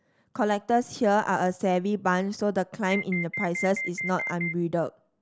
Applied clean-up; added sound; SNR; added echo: none; Alarm; 6 dB; none.